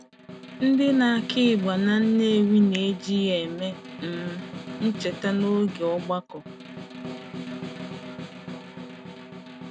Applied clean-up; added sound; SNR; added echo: none; Snare drum; 12 dB; none.